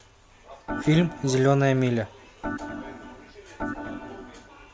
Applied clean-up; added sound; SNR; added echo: none; Organ; 8 dB; none.